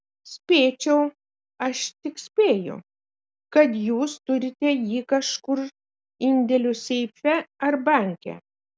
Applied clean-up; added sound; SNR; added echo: none; none; none; none.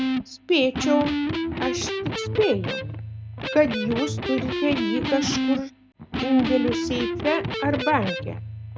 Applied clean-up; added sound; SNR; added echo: none; Electric guitar; 2 dB; none.